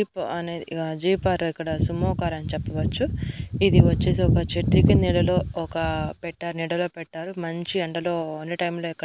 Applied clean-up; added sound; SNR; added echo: none; none; none; none.